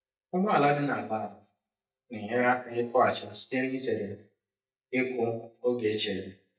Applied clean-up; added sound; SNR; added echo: neural mask model DeepFilterNet 3.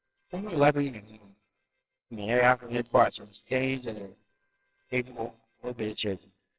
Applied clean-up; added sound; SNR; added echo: neural separator model SepFormer WHAMR!.